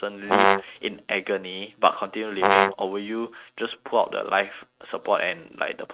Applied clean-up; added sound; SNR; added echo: neural mask model RNNoise.